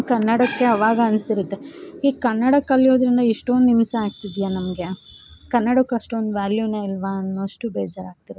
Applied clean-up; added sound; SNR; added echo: none; none; none; none.